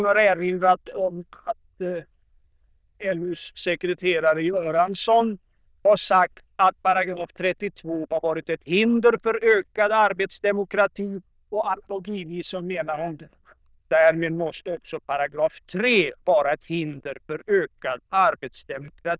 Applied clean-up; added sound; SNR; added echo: neural diffusion model UNIVERSE++.